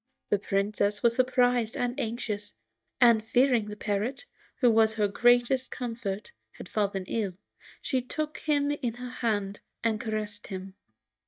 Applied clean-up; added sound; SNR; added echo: neural mask model DeepFilterNet 3.